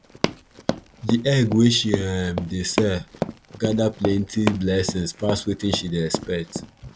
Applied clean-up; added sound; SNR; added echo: none; Run; 7 dB; none.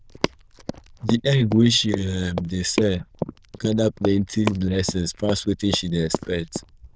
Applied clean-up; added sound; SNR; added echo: neural diffusion model UNIVERSE++.